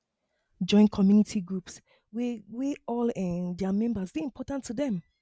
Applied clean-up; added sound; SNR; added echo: none; none; none; none.